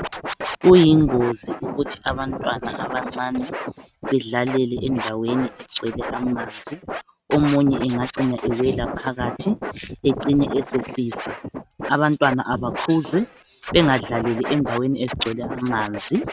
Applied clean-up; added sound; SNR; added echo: neural mask model RNNoise.